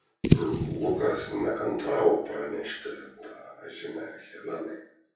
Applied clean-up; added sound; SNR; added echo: none; Fireworks / Boom; 1 dB; reverberation time 0.6 s.